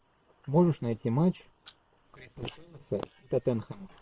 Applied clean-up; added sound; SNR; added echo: neural separator model SepFormer WHAM!.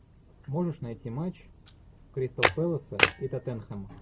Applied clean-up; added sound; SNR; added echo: none; Camera; -4 dB; none.